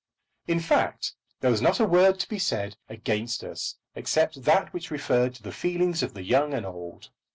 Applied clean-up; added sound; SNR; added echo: none; none; none; none.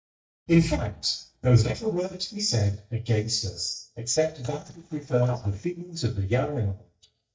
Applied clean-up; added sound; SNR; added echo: neural mask model DeepFilterNet 3.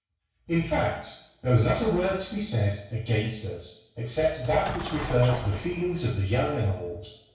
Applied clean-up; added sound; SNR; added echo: none; Explosion; 10 dB; reverberation time 0.6 s.